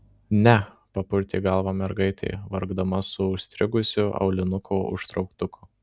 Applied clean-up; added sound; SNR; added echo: none; none; none; none.